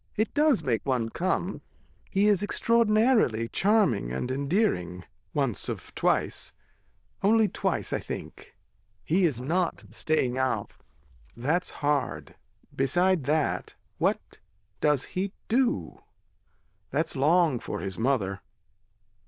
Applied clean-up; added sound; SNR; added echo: neural diffusion model UNIVERSE++.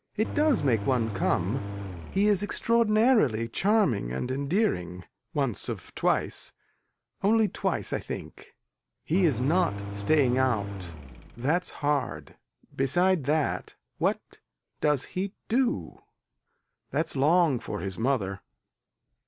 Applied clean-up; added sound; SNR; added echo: none; Engine; 8 dB; none.